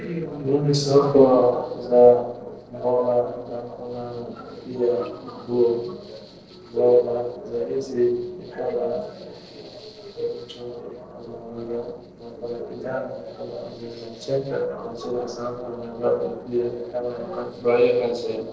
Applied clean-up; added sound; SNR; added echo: neural separator model SepFormer DNS4.